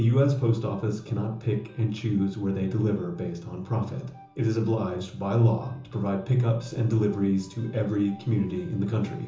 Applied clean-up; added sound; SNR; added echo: none; none; none; reverberation time 0.6 s.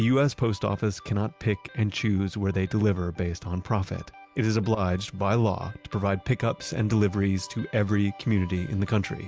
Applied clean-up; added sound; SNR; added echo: none; none; none; none.